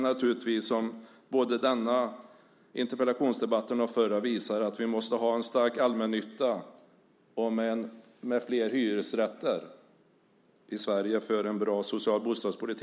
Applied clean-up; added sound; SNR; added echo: none; none; none; none.